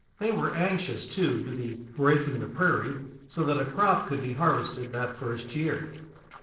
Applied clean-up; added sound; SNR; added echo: neural separator model SepFormer DNS4.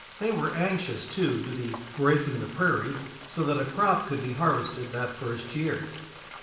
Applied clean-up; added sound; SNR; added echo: none; Frying (food); 16 dB; reverberation time 0.8 s.